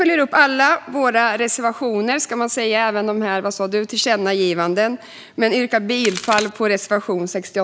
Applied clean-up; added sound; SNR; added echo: none; Crack; 9 dB; none.